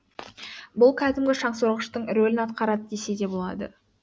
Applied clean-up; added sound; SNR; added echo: none; none; none; none.